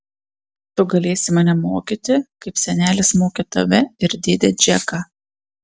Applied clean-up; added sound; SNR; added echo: none; none; none; none.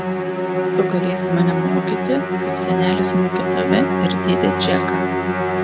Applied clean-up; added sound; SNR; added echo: none; Musical instrument; -2 dB; none.